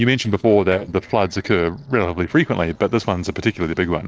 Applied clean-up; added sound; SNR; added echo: neural separator model SepFormer DNS4.